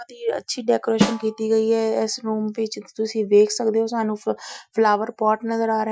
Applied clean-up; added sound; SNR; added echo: classical method Wiener filter.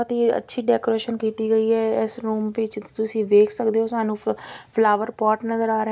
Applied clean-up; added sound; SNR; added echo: none; none; none; none.